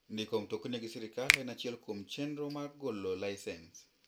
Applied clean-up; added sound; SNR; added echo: none; Finger snapping; -2 dB; none.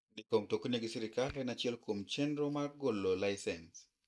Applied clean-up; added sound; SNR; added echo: neural mask model DeepFilterNet 3.